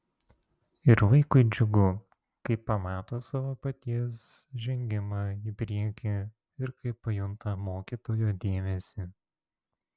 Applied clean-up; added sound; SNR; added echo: none; none; none; none.